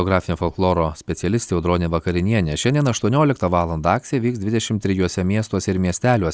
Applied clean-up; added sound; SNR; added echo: none; none; none; none.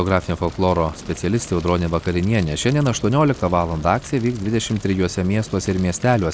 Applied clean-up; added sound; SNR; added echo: none; Fire; 18 dB; none.